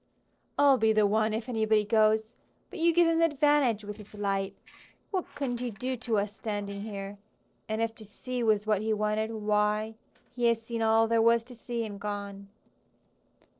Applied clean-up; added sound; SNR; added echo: neural separator model SepFormer DNS4.